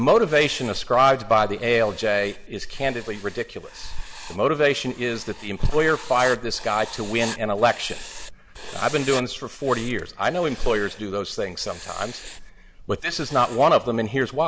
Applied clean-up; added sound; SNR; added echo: none; Writing; 18 dB; none.